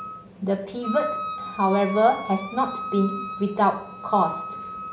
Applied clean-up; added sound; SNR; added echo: none; Wind instrument, woodwind instrument; 9 dB; none.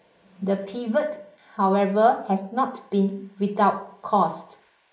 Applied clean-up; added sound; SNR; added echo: neural mask model Resemble Enhance denoiser.